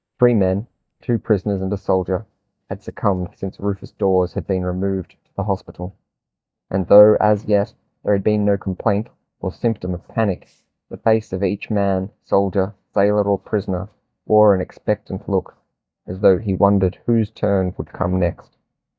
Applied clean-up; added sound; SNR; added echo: neural mask model DeepFilterNet 3.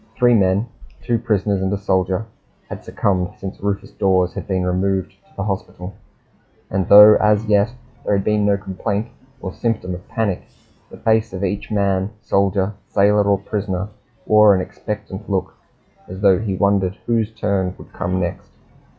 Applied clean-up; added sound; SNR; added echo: classical method log-MMSE.